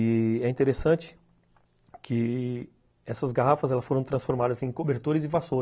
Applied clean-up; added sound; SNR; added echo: none; none; none; none.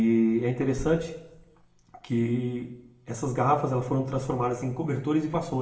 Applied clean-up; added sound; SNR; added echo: none; none; none; reverberation time 0.8 s.